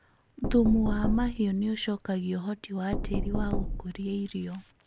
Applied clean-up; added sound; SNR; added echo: none; Knock; 4 dB; none.